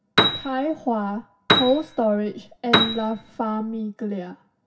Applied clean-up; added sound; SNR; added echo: none; Piano; -1 dB; reverberation time 0.4 s.